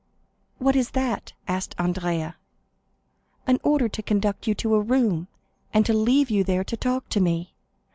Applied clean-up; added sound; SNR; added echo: none; none; none; none.